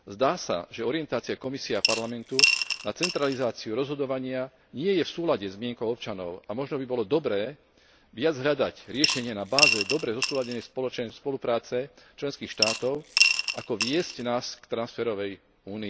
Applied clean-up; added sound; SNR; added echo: none; Coin (dropping) / Glass; -1 dB; none.